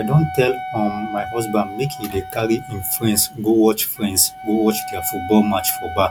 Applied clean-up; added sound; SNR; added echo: none; Wind instrument, woodwind instrument; 11 dB; none.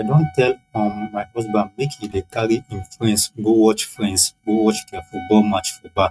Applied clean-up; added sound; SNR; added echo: neural mask model RNNoise.